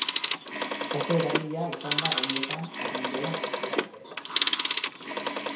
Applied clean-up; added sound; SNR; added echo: none; Telephone; -4 dB; reverberation time 0.6 s.